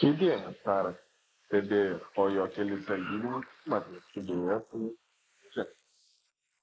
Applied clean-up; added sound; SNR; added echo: neural mask model Resemble Enhance denoiser.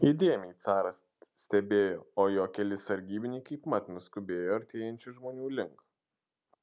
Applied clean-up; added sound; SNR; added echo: none; none; none; none.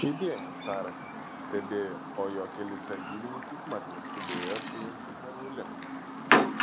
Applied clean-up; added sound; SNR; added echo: none; Chirp, tweet; -5 dB; none.